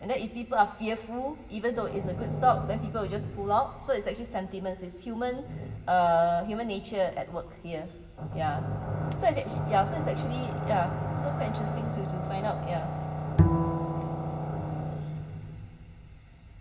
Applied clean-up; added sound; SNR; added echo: none; Bowed string instrument; 1 dB; reverberation time 2.6 s.